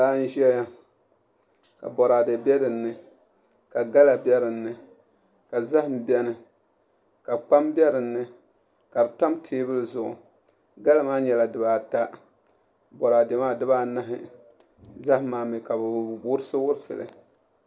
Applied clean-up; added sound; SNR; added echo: none; none; none; none.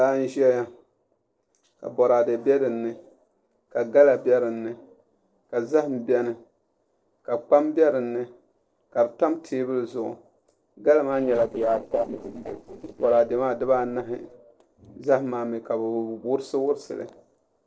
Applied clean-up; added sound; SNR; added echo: neural separator model SepFormer DNS4.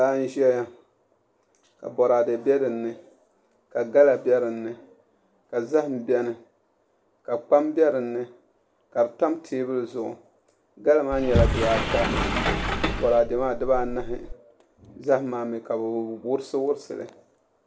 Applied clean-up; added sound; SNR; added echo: none; Sliding door; 0 dB; none.